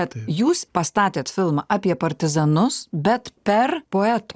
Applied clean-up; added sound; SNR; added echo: none; none; none; none.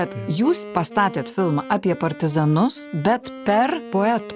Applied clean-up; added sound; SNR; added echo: none; Wind instrument, woodwind instrument; 15 dB; none.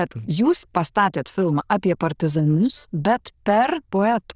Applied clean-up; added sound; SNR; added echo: neural diffusion model UNIVERSE++.